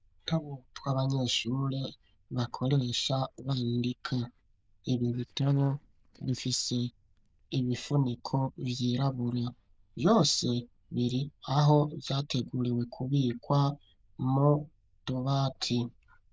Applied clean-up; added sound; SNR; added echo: neural diffusion model UNIVERSE++.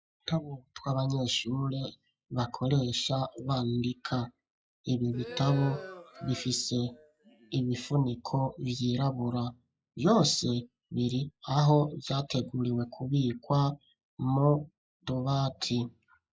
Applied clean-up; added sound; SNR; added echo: classical method log-MMSE.